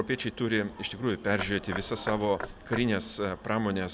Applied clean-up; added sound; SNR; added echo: none; Knock / Wood; 11 dB; none.